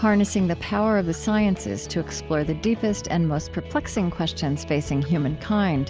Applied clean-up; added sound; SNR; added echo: none; none; none; none.